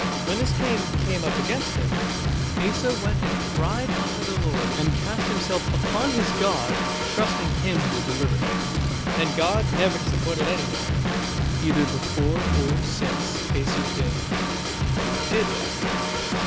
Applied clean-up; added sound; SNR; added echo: none; Drum / Drum kit; -5 dB; none.